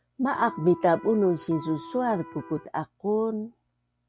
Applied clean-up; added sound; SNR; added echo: none; Electric guitar; 15 dB; none.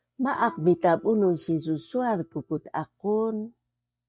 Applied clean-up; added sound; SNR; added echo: neural mask model DeepFilterNet 3.